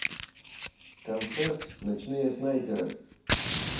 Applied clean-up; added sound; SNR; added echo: none; Fire; -1 dB; reverberation time 0.6 s.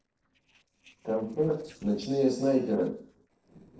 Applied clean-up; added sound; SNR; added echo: neural separator model SepFormer DNS4.